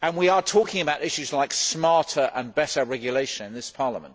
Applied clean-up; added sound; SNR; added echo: none; none; none; none.